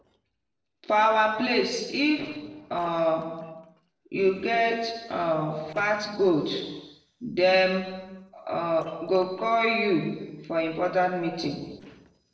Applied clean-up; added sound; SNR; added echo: neural separator model SepFormer DNS4.